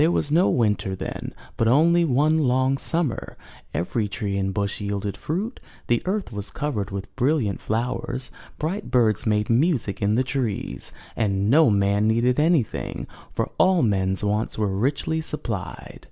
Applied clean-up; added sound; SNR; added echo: none; none; none; none.